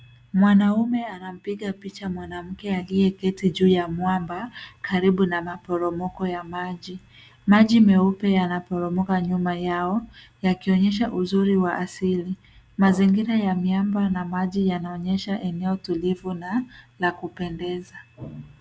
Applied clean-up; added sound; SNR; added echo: none; none; none; none.